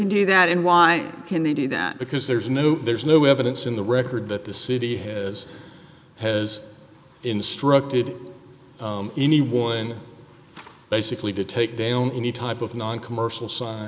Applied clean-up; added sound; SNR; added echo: none; none; none; none.